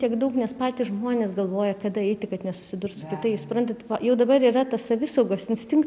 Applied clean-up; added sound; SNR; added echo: none; none; none; none.